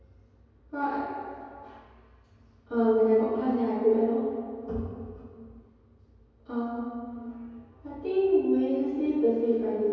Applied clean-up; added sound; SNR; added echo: none; none; none; reverberation time 2.2 s.